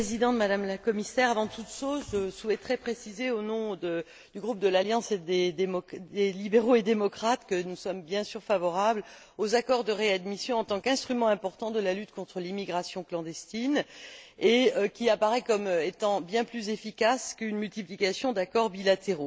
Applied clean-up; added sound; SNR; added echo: none; none; none; none.